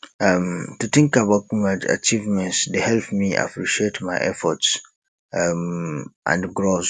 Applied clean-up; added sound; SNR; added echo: none; none; none; none.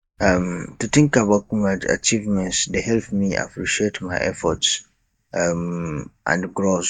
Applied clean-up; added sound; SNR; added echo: neural mask model DeepFilterNet 3.